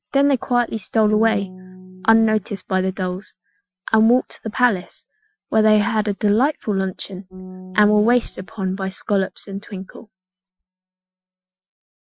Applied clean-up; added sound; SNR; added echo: classical method Wiener filter.